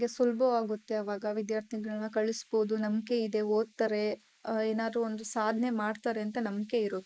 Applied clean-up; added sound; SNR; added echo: neural mask model Resemble Enhance denoiser.